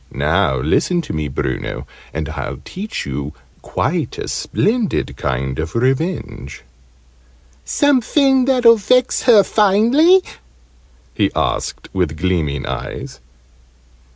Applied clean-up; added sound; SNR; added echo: none; none; none; none.